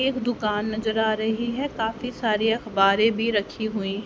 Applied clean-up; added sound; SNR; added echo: none; none; none; none.